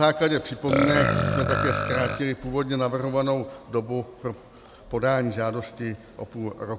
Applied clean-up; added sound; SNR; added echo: none; Burping, eructation; 1 dB; none.